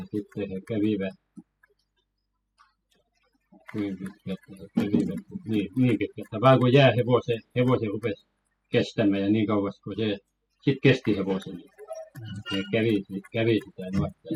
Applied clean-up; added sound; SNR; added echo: classical method spectral subtraction.